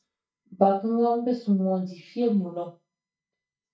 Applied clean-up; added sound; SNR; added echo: neural mask model DeepFilterNet 3.